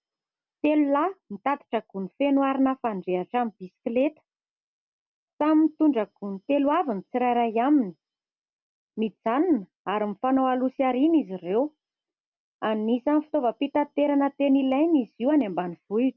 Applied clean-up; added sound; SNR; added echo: none; none; none; none.